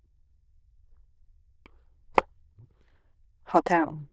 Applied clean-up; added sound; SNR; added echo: neural diffusion model UNIVERSE++.